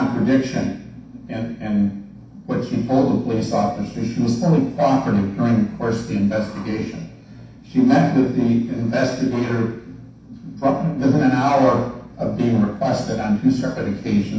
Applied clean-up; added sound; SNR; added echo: none; none; none; reverberation time 0.6 s.